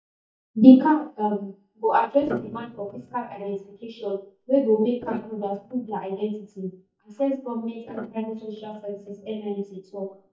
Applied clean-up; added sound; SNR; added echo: neural mask model DeepFilterNet 3.